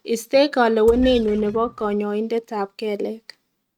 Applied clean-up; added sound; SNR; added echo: neural mask model RNNoise.